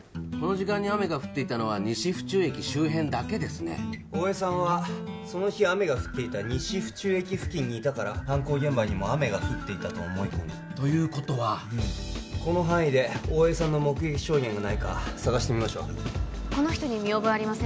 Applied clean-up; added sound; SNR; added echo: none; none; none; none.